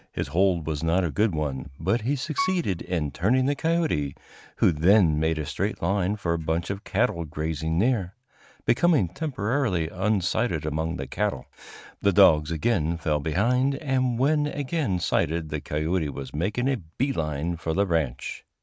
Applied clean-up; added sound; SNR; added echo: neural mask model RNNoise.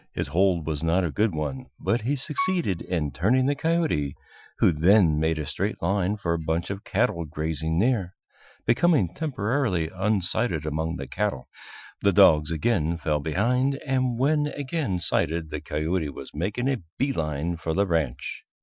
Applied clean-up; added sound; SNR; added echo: classical method Wiener filter.